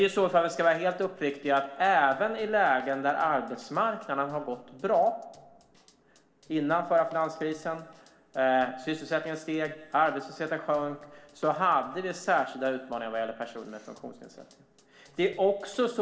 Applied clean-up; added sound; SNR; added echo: neural separator model SepFormer DNS4.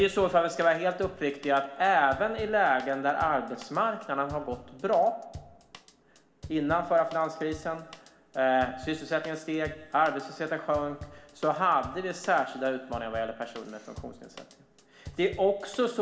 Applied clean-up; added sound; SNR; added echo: none; Drum / Drum kit; 20 dB; reverberation time 1.8 s.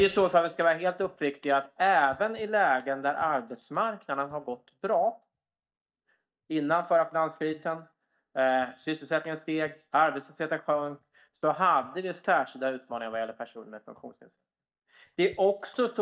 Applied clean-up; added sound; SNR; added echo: neural mask model DeepFilterNet 3.